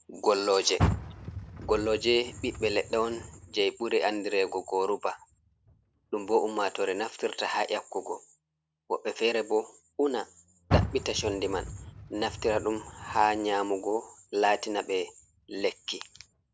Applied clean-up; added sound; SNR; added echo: none; Car; 9 dB; none.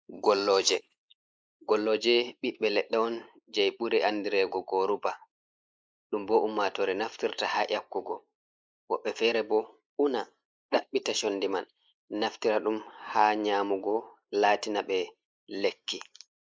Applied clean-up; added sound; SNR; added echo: neural mask model Resemble Enhance denoiser.